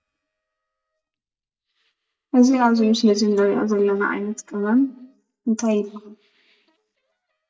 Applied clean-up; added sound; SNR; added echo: neural mask model DeepFilterNet 3.